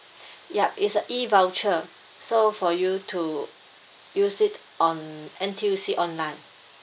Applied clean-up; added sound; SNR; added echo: none; none; none; none.